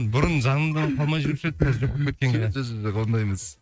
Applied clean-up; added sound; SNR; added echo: neural mask model RNNoise.